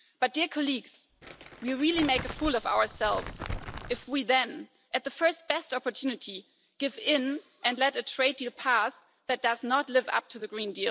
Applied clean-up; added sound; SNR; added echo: none; Crumpling, crinkling; 10 dB; none.